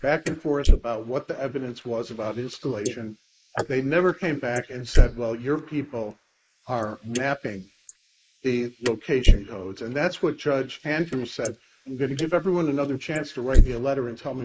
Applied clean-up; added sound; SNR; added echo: neural mask model Resemble Enhance denoiser.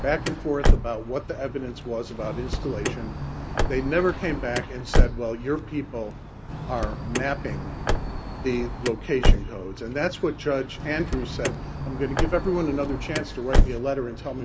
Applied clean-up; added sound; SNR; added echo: none; Car; -3 dB; none.